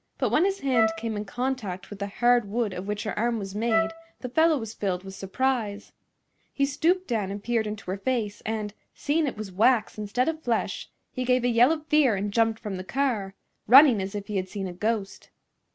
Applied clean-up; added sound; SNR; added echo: none; Wind instrument, woodwind instrument; 5 dB; none.